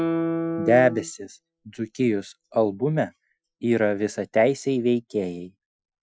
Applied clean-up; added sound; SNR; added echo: classical method Wiener filter.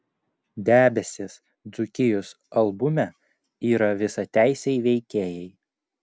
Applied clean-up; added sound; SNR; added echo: none; none; none; none.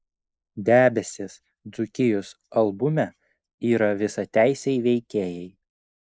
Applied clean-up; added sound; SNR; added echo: neural mask model Resemble Enhance denoiser.